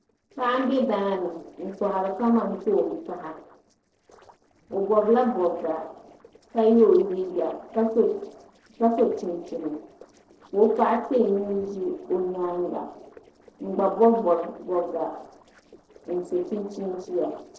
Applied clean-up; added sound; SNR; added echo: neural separator model SepFormer DNS4.